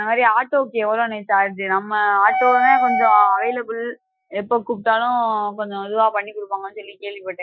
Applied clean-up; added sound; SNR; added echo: classical method Wiener filter.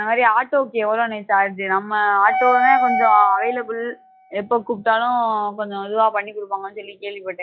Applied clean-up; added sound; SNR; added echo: classical method log-MMSE.